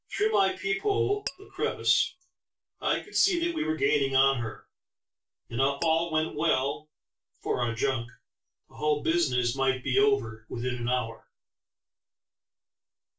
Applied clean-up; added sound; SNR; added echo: neural separator model SepFormer DNS4.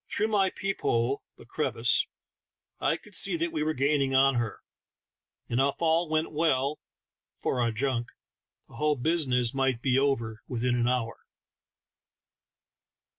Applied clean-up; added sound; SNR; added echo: none; none; none; none.